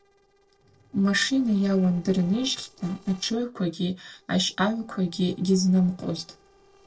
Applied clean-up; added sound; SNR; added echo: neural separator model SepFormer DNS4.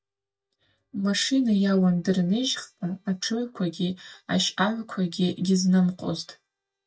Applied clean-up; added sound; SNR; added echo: neural mask model DeepFilterNet 3.